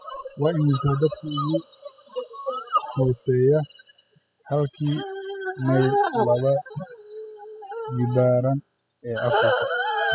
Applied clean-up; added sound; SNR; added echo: classical method spectral subtraction.